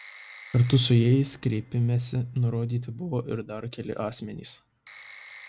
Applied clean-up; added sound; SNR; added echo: none; Telephone; 14 dB; none.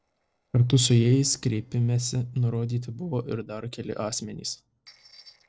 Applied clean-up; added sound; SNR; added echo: neural separator model SepFormer DNS4.